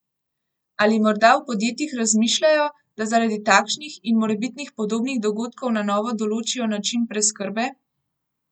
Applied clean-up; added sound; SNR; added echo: none; none; none; none.